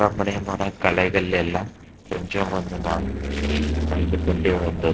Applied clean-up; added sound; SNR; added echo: neural separator model SepFormer DNS4.